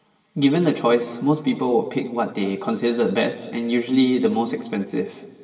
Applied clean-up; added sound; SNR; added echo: none; none; none; reverberation time 2.0 s.